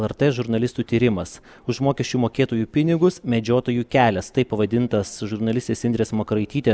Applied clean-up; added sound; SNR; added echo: none; none; none; none.